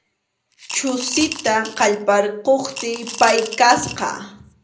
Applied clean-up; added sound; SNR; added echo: none; Coin (dropping) / Glass; 12 dB; reverberation time 0.5 s.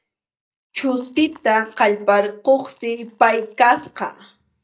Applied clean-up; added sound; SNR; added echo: neural mask model DeepFilterNet 3.